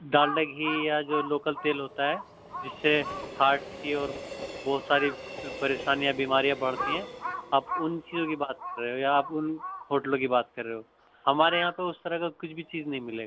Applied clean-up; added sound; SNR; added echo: none; Crow + Train; 10 dB; none.